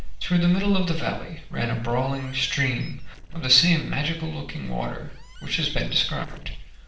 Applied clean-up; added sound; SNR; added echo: neural separator model SepFormer DNS4.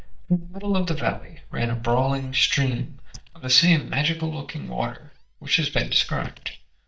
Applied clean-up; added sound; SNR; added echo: neural mask model DeepFilterNet 3.